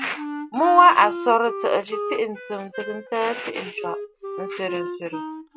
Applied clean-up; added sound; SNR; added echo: none; Wind instrument, woodwind instrument; 10 dB; none.